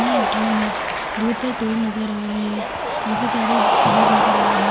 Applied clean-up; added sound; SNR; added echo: none; Cheering; -4 dB; none.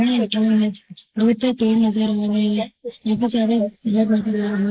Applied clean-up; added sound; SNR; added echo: neural mask model Resemble Enhance denoiser.